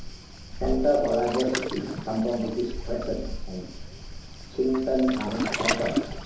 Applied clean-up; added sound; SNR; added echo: none; Waves, surf; 5 dB; reverberation time 2.8 s.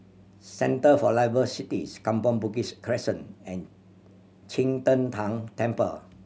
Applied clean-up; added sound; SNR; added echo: none; none; none; none.